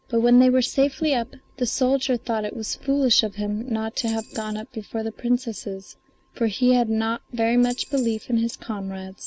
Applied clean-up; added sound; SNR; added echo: none; Tambourine; 18 dB; none.